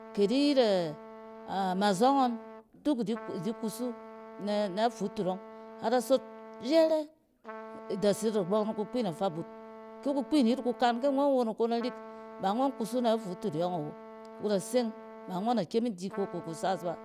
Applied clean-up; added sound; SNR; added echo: none; Trumpet; 16 dB; none.